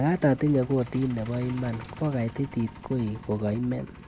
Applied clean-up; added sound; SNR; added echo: none; Truck; 16 dB; none.